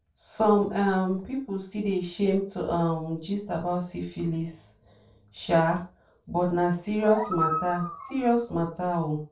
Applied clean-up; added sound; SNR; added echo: none; Animal; 6 dB; reverberation time 0.3 s.